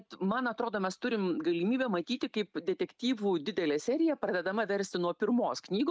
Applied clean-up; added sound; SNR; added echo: none; none; none; none.